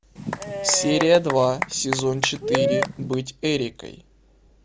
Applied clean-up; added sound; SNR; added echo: none; Applause / Cheering / Clapping; 3 dB; none.